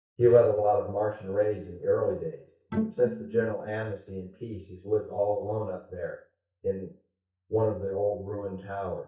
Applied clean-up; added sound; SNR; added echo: neural mask model DeepFilterNet 3.